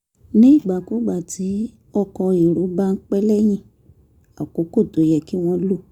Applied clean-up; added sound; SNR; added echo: none; none; none; none.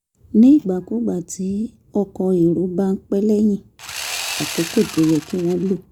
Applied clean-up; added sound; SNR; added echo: none; Sawing; 11 dB; none.